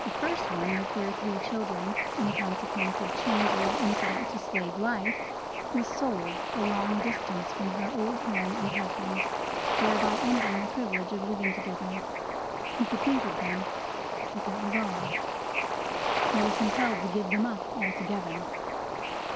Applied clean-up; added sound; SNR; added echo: none; Bird / Ocean; -2 dB; none.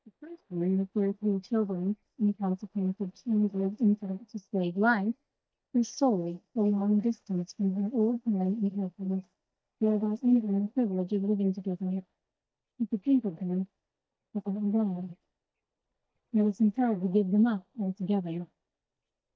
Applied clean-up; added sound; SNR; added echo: neural mask model DeepFilterNet 3.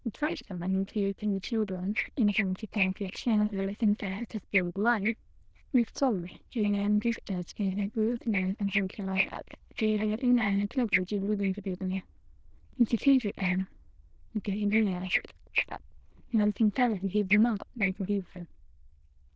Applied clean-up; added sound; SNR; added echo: neural diffusion model UNIVERSE++.